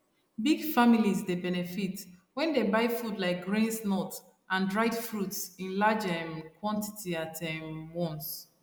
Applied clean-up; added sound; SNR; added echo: none; none; none; none.